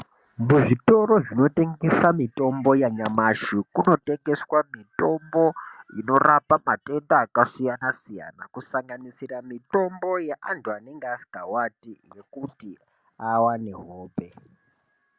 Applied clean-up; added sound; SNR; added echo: none; none; none; none.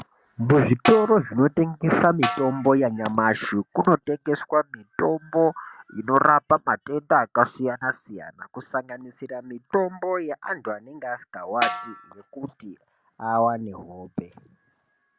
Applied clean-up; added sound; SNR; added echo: none; Snare drum; 7 dB; none.